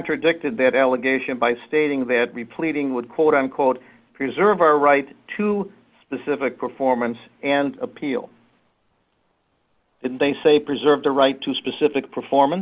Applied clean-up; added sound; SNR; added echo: none; none; none; none.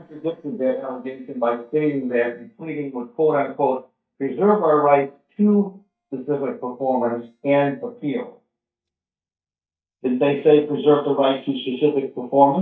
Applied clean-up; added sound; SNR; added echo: neural mask model DeepFilterNet 3.